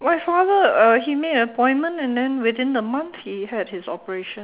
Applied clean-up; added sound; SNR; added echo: none; none; none; none.